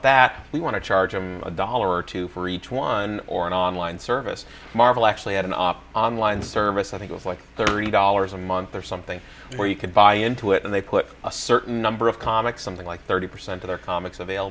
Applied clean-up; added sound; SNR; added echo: none; none; none; none.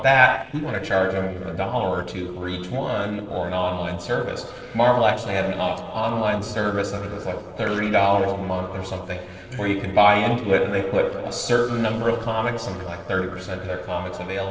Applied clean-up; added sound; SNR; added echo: neural separator model SepFormer DNS4.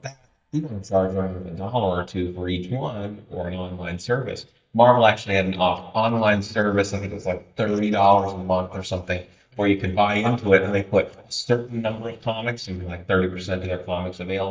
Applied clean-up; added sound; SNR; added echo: neural mask model DeepFilterNet 3.